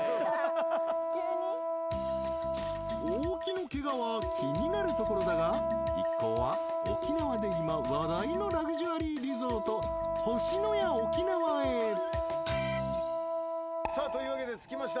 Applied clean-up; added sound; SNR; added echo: none; Wind instrument, woodwind instrument; -3 dB; none.